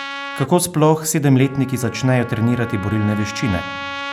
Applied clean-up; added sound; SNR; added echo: none; Trumpet; 12 dB; none.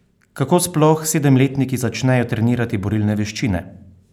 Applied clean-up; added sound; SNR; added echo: none; none; none; none.